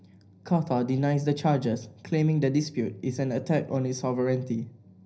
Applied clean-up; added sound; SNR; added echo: none; none; none; reverberation time 0.5 s.